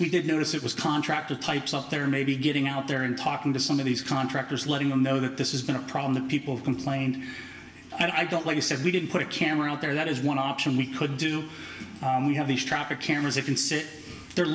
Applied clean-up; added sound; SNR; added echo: none; none; none; reverberation time 1.6 s.